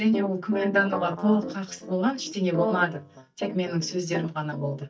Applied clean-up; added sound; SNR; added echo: neural mask model DeepFilterNet 3.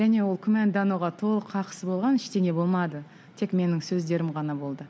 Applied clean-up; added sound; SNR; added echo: none; none; none; none.